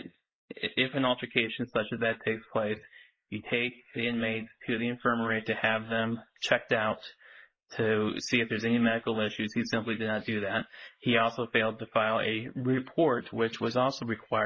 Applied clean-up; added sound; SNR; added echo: neural mask model Resemble Enhance denoiser.